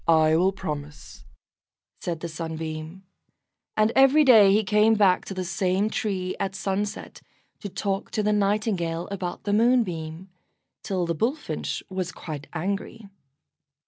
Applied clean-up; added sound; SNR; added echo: none; none; none; none.